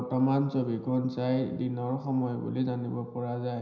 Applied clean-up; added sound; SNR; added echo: none; none; none; reverberation time 0.9 s.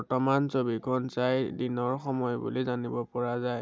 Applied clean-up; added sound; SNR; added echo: none; none; none; none.